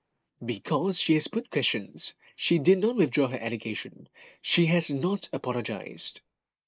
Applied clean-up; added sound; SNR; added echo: neural mask model Resemble Enhance denoiser.